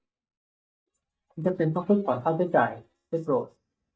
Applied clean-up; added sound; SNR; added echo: neural mask model DeepFilterNet 3.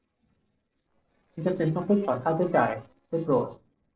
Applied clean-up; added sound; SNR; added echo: neural separator model SepFormer DNS4.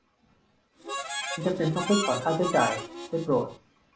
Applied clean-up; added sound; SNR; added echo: none; Harmonica; 5 dB; reverberation time 0.4 s.